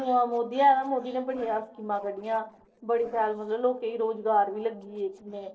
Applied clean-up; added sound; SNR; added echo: neural separator model SepFormer DNS4.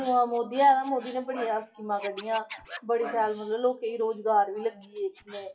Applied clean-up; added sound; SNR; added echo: classical method WPE with log-MMSE.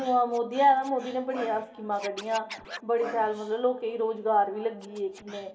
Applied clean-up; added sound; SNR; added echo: none; Scratching (performance technique); 17 dB; reverberation time 2.4 s.